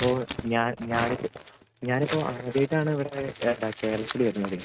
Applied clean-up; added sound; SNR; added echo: neural mask model RNNoise.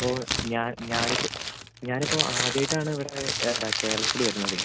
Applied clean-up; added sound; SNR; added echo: none; Crumpling, crinkling; 0 dB; none.